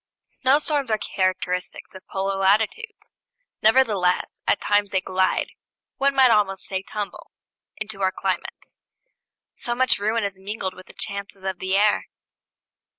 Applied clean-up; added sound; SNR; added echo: none; none; none; none.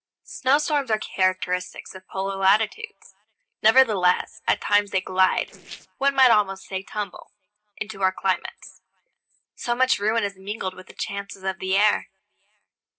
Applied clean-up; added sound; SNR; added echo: neural separator model SepFormer DNS4.